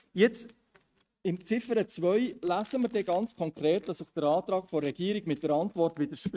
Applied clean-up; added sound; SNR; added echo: neural mask model RNNoise.